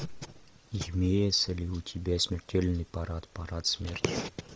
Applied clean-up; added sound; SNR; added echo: none; none; none; none.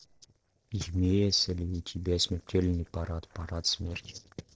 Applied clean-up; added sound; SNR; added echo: neural separator model SepFormer DNS4.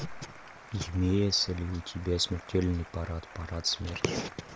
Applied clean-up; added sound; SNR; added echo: none; Applause; 18 dB; none.